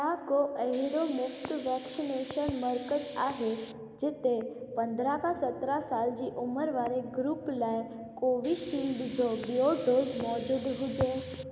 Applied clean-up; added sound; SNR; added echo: none; Hiss; 11 dB; none.